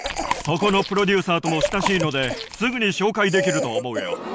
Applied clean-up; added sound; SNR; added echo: none; Chewing, mastication + Cough; 6 dB; none.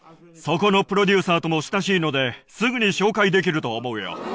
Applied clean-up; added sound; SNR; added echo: none; none; none; none.